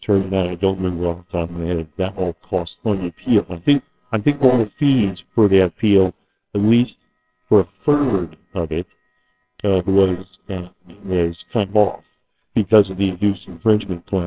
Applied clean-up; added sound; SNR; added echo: neural separator model SepFormer WHAMR!.